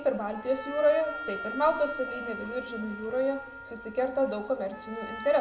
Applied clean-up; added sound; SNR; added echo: none; Wind instrument, woodwind instrument; 11 dB; reverberation time 0.8 s.